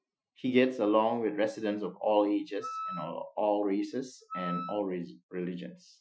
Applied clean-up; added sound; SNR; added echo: classical method Wiener filter.